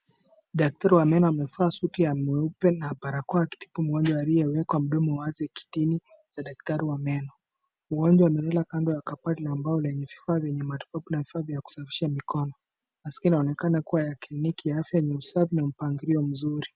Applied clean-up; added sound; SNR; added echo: none; none; none; none.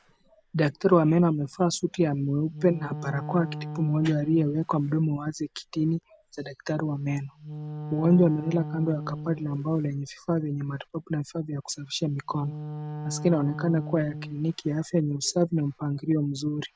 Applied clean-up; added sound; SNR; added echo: none; Wind instrument, woodwind instrument; 13 dB; none.